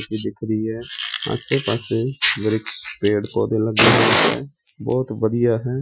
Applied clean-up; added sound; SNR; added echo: classical method Wiener filter.